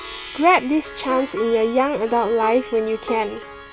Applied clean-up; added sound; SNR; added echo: none; Plucked string instrument; 14 dB; none.